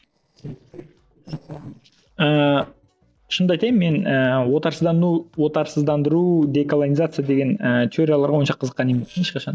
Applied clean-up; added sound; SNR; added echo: neural separator model SepFormer DNS4.